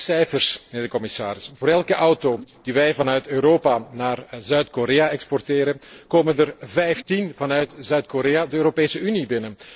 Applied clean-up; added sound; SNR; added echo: neural separator model SepFormer DNS4.